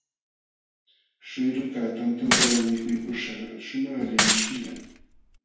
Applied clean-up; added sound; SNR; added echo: none; Shatter / Crushing; -3 dB; reverberation time 0.6 s.